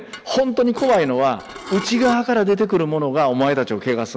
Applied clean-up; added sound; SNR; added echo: none; Dishes, pots, and pans / Glass; 16 dB; none.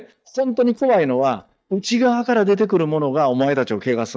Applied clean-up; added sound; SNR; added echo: neural mask model DeepFilterNet 3.